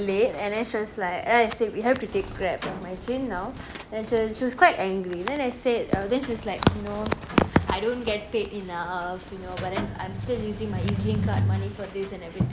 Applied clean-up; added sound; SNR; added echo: none; Bird; 15 dB; none.